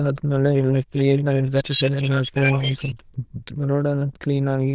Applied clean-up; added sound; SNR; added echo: neural diffusion model UNIVERSE++.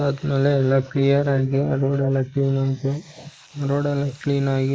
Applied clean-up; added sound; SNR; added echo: neural mask model Resemble Enhance denoiser.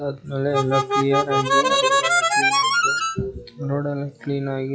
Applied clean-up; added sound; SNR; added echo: classical method log-MMSE.